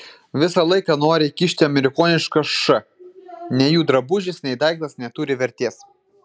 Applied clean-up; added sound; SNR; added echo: none; none; none; none.